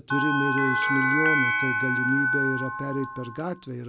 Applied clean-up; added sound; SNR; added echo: none; Bell; -3 dB; none.